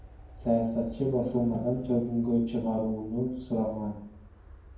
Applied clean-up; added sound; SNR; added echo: none; Aircraft; 19 dB; reverberation time 0.9 s.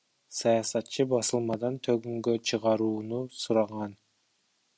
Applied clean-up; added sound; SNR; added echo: none; none; none; none.